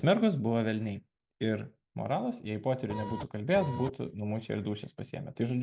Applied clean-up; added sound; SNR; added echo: none; Printer; 7 dB; none.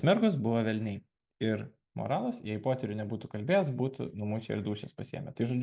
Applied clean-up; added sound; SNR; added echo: none; none; none; none.